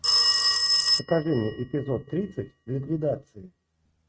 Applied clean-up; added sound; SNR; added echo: neural mask model RNNoise.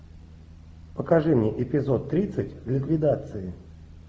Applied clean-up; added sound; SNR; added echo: none; none; none; none.